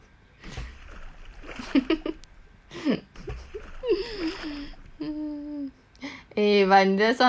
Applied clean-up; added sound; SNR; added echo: none; Splash, splatter; 15 dB; none.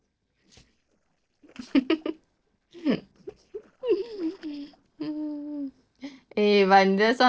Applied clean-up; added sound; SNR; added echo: neural separator model SepFormer DNS4.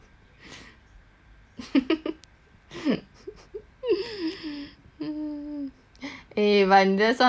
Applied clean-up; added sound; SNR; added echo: none; none; none; none.